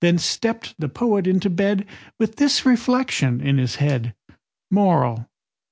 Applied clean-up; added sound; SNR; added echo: none; none; none; none.